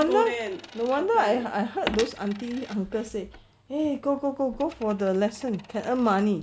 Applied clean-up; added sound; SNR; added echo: none; Coin (dropping); 16 dB; none.